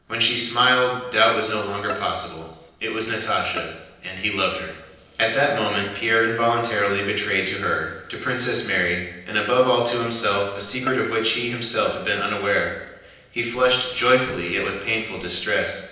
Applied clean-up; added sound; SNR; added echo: neural separator model SepFormer DNS4.